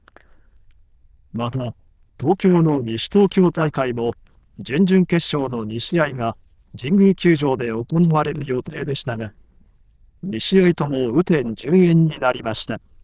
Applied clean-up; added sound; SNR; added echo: neural diffusion model UNIVERSE++.